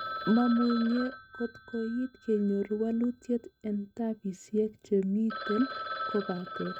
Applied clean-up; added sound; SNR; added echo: neural mask model RNNoise.